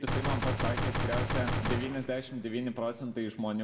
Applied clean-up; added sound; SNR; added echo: none; Gunshot, gunfire; -2 dB; reverberation time 1.1 s.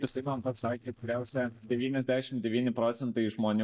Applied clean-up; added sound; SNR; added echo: neural mask model DeepFilterNet 3.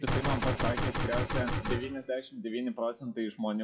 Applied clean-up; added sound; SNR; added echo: classical method WPE with log-MMSE.